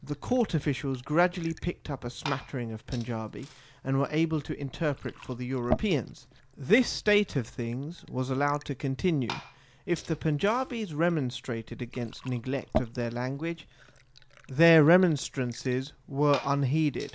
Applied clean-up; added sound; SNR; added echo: none; Liquid; 14 dB; none.